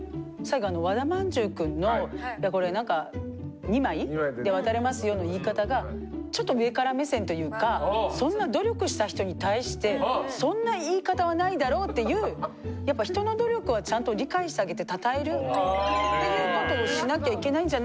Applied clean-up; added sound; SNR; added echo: none; none; none; none.